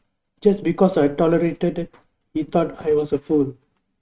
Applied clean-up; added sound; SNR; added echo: neural mask model RNNoise.